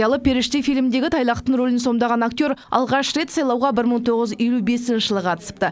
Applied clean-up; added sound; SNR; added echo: none; none; none; none.